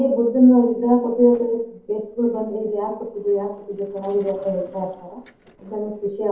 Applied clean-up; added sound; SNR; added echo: neural separator model SepFormer DNS4.